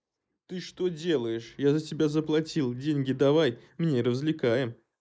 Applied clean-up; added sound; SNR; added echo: neural mask model Resemble Enhance denoiser.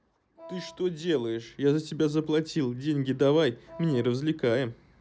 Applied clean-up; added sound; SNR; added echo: none; Wind instrument, woodwind instrument; 20 dB; none.